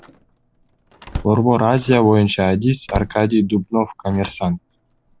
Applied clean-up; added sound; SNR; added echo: none; Slam; 16 dB; none.